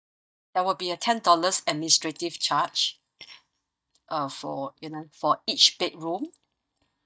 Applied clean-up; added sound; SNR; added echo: neural mask model DeepFilterNet 3.